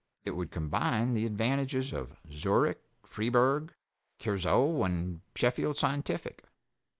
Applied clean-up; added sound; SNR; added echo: neural mask model Resemble Enhance denoiser.